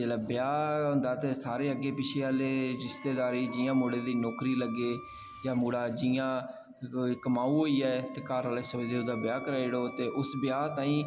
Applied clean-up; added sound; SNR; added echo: none; Wind instrument, woodwind instrument; 18 dB; none.